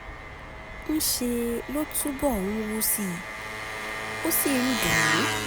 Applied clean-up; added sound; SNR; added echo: none; Engine; 2 dB; none.